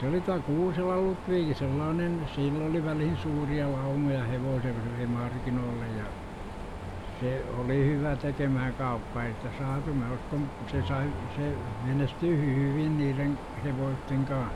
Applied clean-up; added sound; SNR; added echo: none; Mechanisms; 9 dB; none.